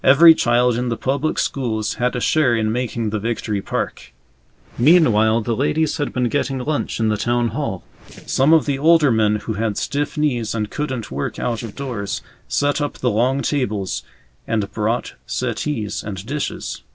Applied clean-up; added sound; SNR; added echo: neural separator model SepFormer DNS4.